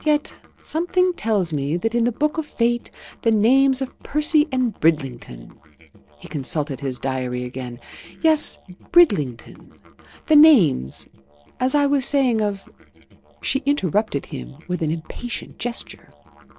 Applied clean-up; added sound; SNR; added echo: neural separator model SepFormer DNS4.